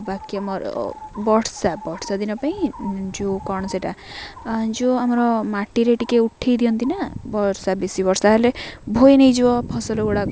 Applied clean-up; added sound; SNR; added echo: none; none; none; none.